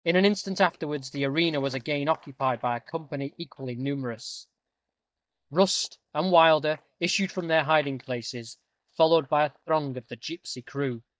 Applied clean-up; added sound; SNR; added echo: neural mask model DeepFilterNet 3.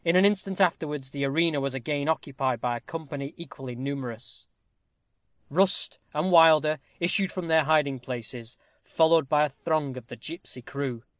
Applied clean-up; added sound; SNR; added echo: none; none; none; none.